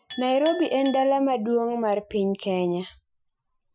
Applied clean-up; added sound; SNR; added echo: classical method Wiener filter.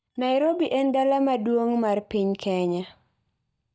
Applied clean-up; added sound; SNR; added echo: neural mask model DeepFilterNet 3.